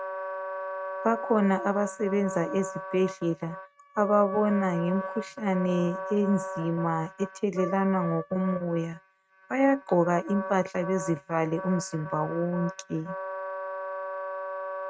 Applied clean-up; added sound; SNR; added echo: neural mask model RNNoise.